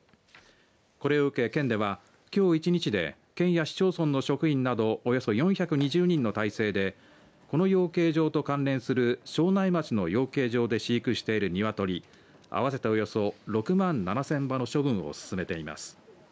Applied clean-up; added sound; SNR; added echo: none; none; none; none.